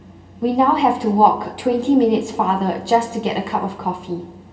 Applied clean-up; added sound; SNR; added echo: none; none; none; reverberation time 1.8 s.